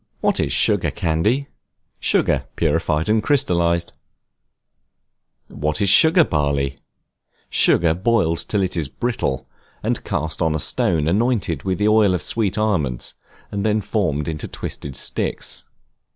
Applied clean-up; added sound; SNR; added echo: none; none; none; none.